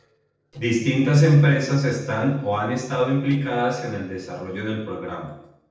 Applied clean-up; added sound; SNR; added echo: neural separator model SepFormer DNS4.